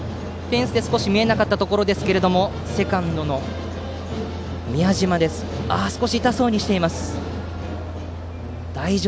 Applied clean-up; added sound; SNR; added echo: none; none; none; none.